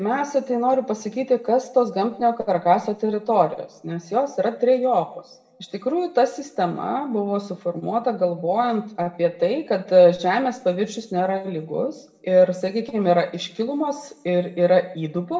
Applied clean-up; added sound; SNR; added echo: none; none; none; reverberation time 0.6 s.